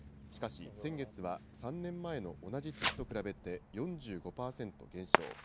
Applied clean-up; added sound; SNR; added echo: none; Fireworks; -1 dB; none.